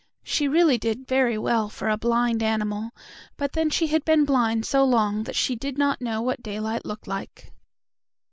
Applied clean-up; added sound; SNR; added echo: none; none; none; none.